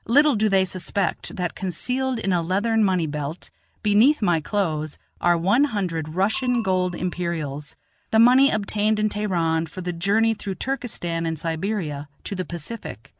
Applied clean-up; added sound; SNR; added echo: none; Bicycle bell; 16 dB; none.